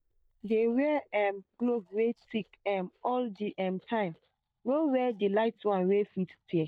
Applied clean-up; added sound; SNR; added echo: neural mask model DeepFilterNet 3.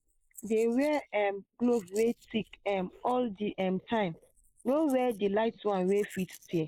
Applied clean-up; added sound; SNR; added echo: neural mask model Resemble Enhance denoiser.